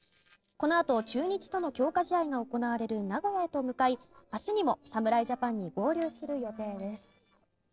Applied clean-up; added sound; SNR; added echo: neural separator model SepFormer DNS4.